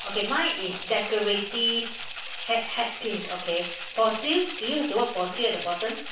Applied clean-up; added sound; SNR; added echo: none; Rattle (instrument); 10 dB; reverberation time 0.4 s.